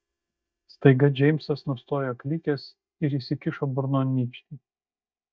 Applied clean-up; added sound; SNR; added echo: neural mask model DeepFilterNet 3.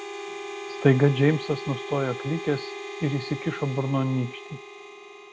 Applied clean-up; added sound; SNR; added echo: none; Harmonica; 10 dB; none.